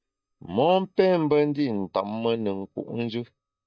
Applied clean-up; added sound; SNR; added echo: neural mask model DeepFilterNet 3.